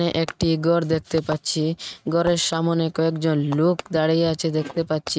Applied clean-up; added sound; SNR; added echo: neural mask model RNNoise.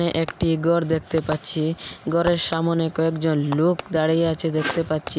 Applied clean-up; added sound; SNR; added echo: none; Fireworks; 17 dB; none.